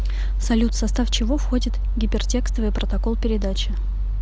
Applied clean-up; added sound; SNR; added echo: none; none; none; none.